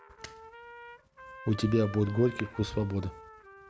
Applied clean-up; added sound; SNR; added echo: none; Trumpet; 16 dB; none.